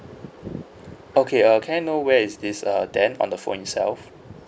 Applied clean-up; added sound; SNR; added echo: none; none; none; none.